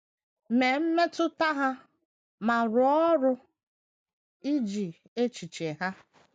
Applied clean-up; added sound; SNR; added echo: none; none; none; none.